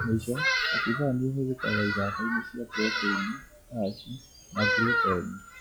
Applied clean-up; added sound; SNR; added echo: classical method log-MMSE.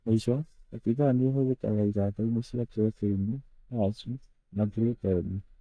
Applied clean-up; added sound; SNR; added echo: neural mask model DeepFilterNet 3.